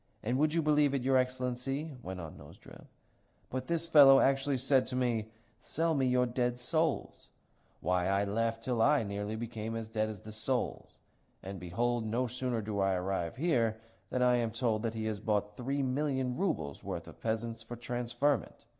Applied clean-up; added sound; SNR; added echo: none; none; none; none.